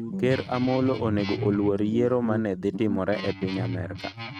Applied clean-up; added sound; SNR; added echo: neural mask model RNNoise.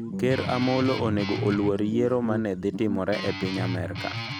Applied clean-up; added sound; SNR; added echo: none; Guitar; 6 dB; none.